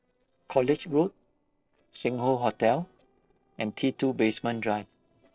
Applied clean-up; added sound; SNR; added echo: neural separator model SepFormer DNS4.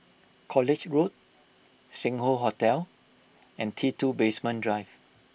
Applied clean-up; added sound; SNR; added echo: none; none; none; none.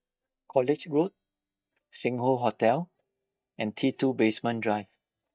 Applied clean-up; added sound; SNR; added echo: neural mask model DeepFilterNet 3.